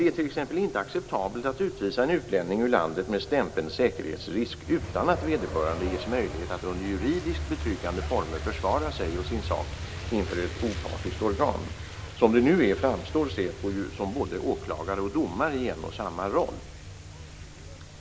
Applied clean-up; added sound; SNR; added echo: none; Truck; 9 dB; none.